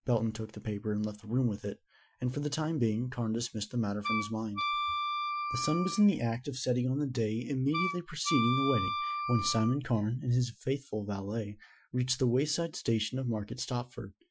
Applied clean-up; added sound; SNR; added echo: classical method Wiener filter.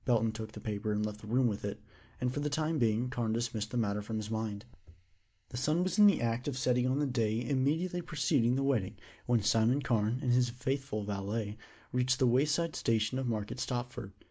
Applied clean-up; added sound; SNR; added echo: neural mask model Resemble Enhance denoiser.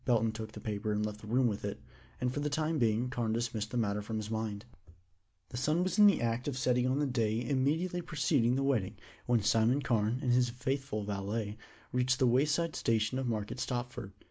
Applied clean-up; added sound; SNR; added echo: none; none; none; none.